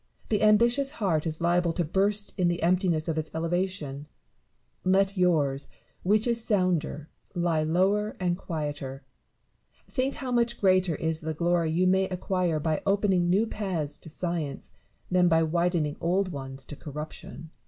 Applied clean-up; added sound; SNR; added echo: none; none; none; none.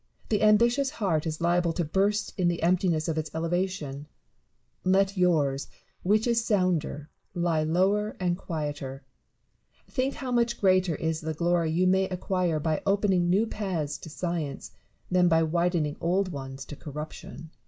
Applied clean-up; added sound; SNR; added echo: neural mask model Resemble Enhance denoiser.